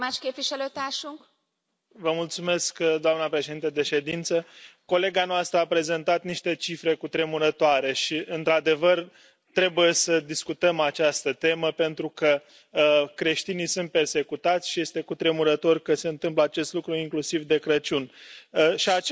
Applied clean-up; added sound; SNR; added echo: none; none; none; none.